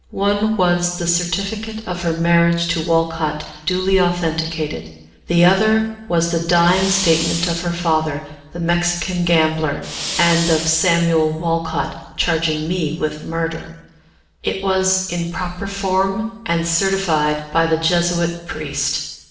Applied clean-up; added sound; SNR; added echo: none; Fire; 6 dB; reverberation time 0.8 s.